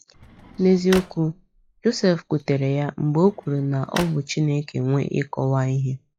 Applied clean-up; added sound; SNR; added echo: classical method log-MMSE.